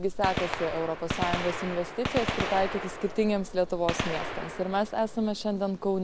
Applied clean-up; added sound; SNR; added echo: none; Gunshot, gunfire; 5 dB; none.